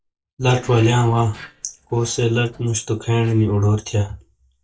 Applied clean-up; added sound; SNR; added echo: neural mask model DeepFilterNet 3.